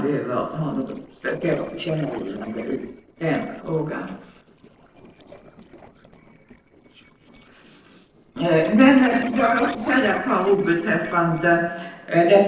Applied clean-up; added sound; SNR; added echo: neural separator model SepFormer DNS4.